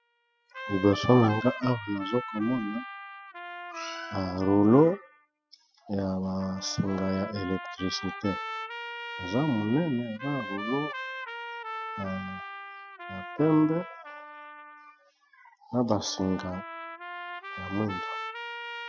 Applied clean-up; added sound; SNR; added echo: classical method spectral subtraction.